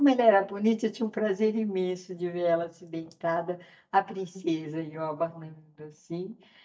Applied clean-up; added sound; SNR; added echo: neural mask model DeepFilterNet 3.